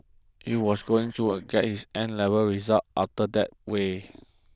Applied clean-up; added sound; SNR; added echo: neural diffusion model UNIVERSE++.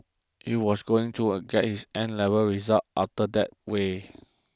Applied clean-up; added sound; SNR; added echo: none; none; none; none.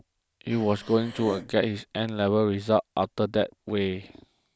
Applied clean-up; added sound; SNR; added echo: none; Breathing; 15 dB; none.